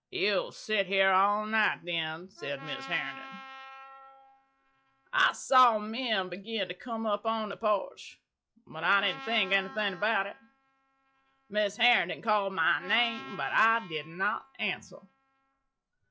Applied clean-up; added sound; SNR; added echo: classical method log-MMSE.